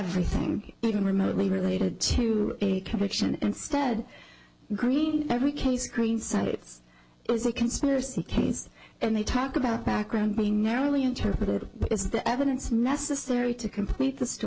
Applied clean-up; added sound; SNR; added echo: none; none; none; none.